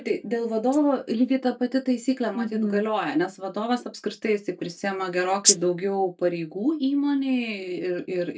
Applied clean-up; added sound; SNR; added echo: neural mask model DeepFilterNet 3.